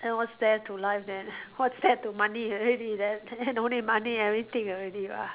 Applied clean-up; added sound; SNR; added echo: none; none; none; none.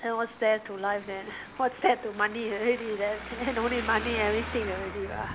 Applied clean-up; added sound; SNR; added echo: none; Traffic noise, roadway noise; 11 dB; none.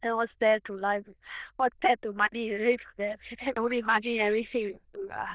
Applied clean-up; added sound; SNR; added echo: neural diffusion model UNIVERSE++.